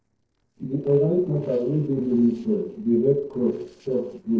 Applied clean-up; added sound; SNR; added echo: neural separator model SepFormer DNS4.